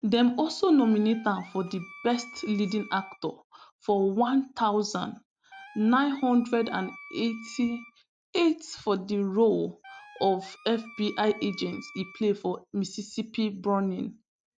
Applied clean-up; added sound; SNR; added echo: none; Wind instrument, woodwind instrument; 20 dB; none.